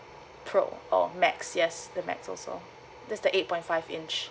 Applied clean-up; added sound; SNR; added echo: none; none; none; none.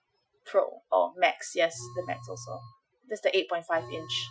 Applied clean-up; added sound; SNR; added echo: classical method Wiener filter.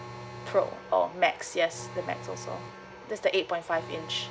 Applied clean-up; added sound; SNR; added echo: none; Alarm; 14 dB; none.